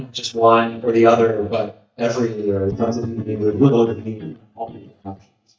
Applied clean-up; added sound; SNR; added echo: neural mask model DeepFilterNet 3.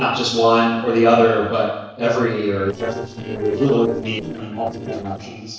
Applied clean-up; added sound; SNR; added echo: neural separator model SepFormer DNS4.